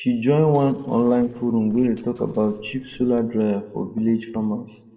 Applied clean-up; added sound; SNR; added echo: neural separator model SepFormer DNS4.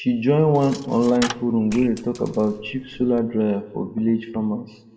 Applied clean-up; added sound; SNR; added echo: none; Coin (dropping); 16 dB; reverberation time 1.0 s.